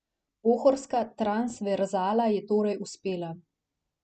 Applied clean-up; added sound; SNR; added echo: none; none; none; none.